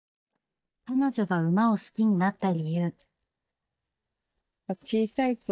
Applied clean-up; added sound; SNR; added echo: neural mask model DeepFilterNet 3.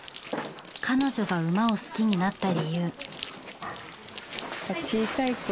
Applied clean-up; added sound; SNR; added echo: none; Scissors; 13 dB; none.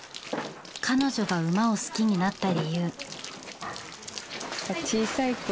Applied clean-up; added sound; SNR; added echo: none; none; none; none.